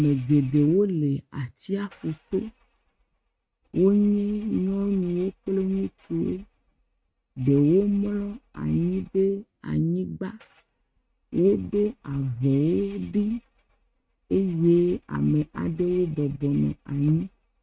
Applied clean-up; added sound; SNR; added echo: neural mask model RNNoise.